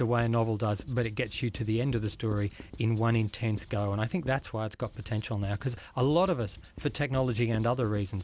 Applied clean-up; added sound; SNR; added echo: none; Writing; 18 dB; none.